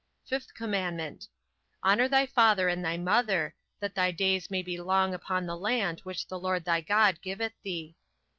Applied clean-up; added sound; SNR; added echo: none; none; none; none.